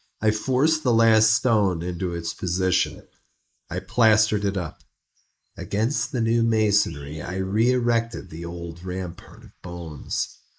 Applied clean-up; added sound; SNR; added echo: neural mask model Resemble Enhance denoiser.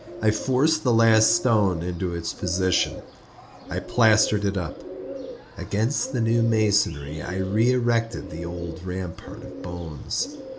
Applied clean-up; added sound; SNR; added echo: none; Bird; 14 dB; none.